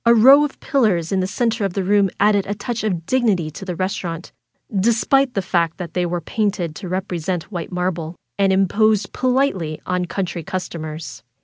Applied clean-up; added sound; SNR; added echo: none; none; none; none.